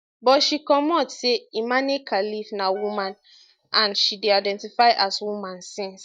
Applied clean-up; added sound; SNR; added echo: neural mask model DeepFilterNet 3.